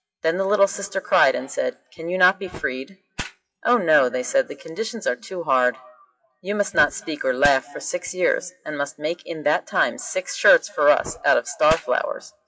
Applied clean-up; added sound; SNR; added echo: classical method WPE with log-MMSE.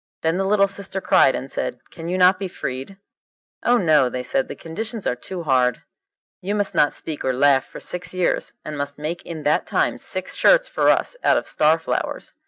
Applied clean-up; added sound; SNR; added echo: none; none; none; none.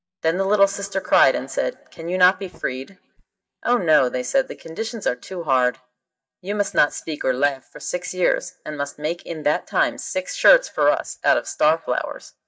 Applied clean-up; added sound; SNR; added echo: neural mask model DeepFilterNet 3.